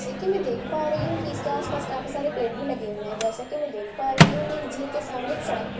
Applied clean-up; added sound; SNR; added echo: none; Microwave oven; -1 dB; reverberation time 0.3 s.